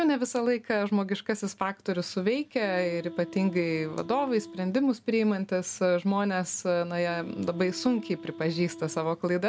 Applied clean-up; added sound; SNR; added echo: none; Wind instrument, woodwind instrument; 16 dB; none.